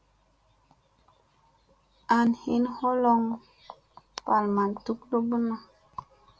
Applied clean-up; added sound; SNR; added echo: none; none; none; none.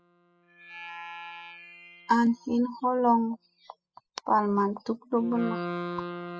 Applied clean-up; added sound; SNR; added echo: classical method spectral subtraction.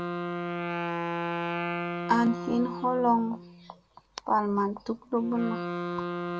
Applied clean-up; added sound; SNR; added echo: none; Wind instrument, woodwind instrument; 4 dB; none.